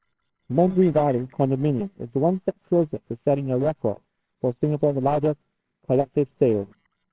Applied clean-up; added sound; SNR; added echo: neural separator model SepFormer WHAMR!.